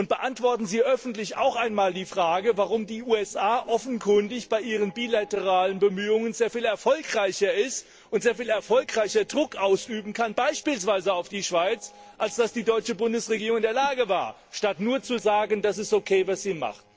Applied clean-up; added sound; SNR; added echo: neural separator model SepFormer DNS4.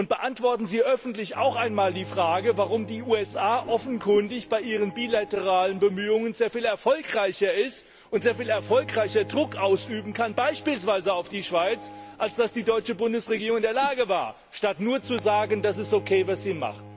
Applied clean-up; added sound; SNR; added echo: none; Bowed string instrument + Whoosh, swoosh, swish; 18 dB; none.